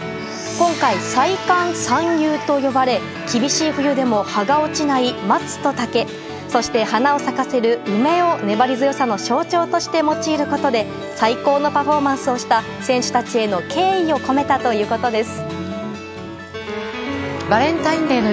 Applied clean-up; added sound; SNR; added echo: none; none; none; none.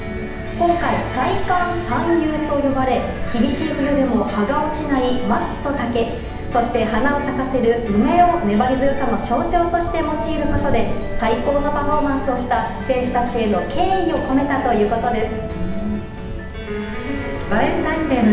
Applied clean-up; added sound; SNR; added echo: none; Cricket; 7 dB; reverberation time 0.8 s.